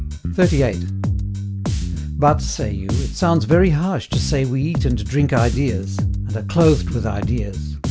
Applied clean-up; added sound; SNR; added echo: none; Bass guitar; 2 dB; none.